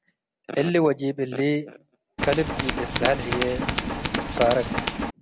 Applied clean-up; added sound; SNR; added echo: none; Tools; 2 dB; none.